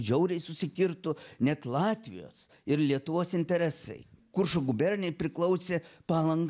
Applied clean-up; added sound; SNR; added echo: none; none; none; none.